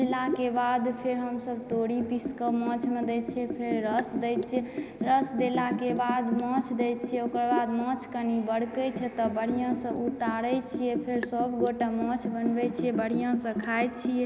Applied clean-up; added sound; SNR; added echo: none; Liquid; 7 dB; none.